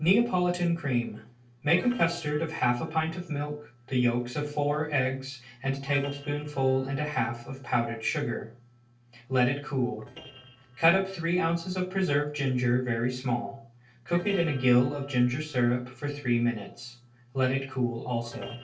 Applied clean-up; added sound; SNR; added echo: neural separator model SepFormer DNS4.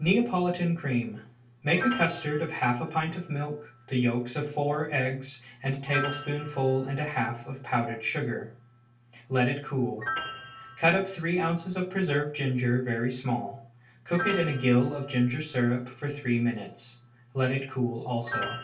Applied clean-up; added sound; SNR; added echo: none; Piano; 13 dB; reverberation time 0.3 s.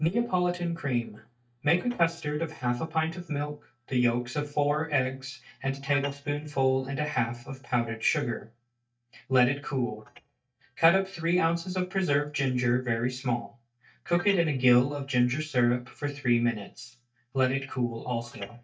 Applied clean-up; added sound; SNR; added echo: neural mask model DeepFilterNet 3.